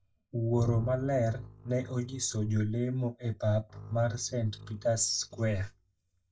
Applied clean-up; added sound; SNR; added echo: neural mask model DeepFilterNet 3.